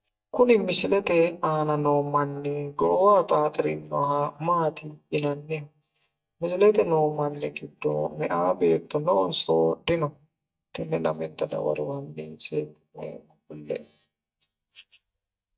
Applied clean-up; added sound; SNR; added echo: neural mask model DeepFilterNet 3.